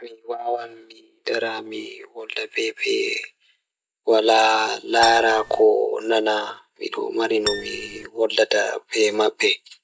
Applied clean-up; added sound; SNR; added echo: none; Acoustic guitar; 8 dB; none.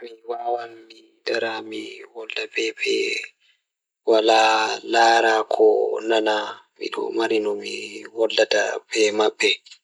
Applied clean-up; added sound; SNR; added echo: none; none; none; none.